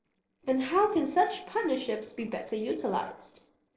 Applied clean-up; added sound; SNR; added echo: neural separator model SepFormer DNS4.